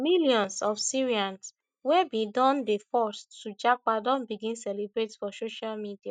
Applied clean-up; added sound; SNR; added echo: neural mask model DeepFilterNet 3.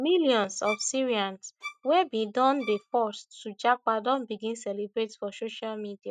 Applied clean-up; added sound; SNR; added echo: neural mask model RNNoise.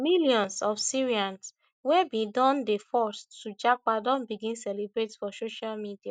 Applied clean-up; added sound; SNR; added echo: none; none; none; none.